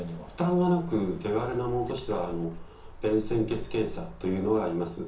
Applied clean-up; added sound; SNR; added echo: none; Bird; 13 dB; reverberation time 0.7 s.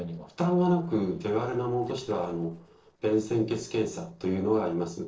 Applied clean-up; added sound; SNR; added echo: neural separator model SepFormer DNS4.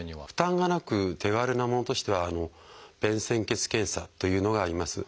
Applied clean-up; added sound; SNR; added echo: none; none; none; none.